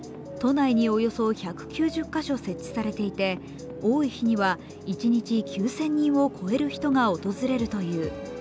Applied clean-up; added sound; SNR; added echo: none; none; none; none.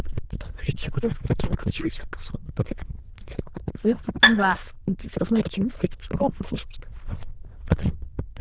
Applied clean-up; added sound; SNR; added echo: neural diffusion model UNIVERSE++.